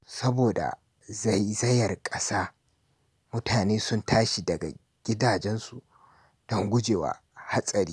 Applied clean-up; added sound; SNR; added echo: none; none; none; none.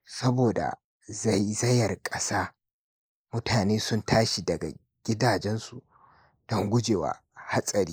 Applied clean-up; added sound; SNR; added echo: neural mask model Resemble Enhance denoiser.